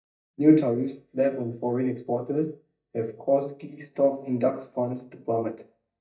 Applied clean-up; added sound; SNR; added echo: neural mask model DeepFilterNet 3.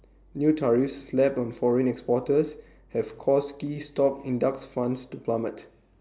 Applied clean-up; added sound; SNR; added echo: none; none; none; none.